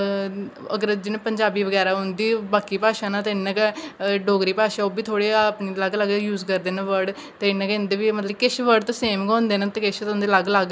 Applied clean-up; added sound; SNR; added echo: none; none; none; none.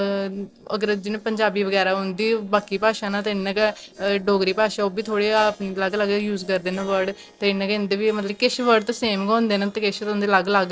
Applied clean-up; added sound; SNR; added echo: neural separator model SepFormer DNS4.